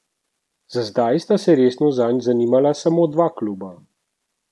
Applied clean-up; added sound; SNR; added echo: none; none; none; none.